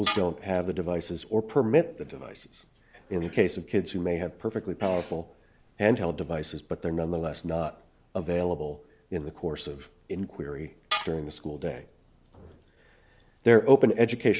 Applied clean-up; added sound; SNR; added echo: none; Tools; 12 dB; none.